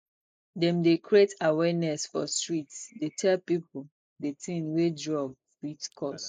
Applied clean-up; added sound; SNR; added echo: neural mask model Resemble Enhance denoiser.